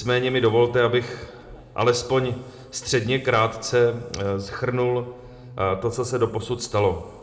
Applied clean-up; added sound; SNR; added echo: none; none; none; reverberation time 1.0 s.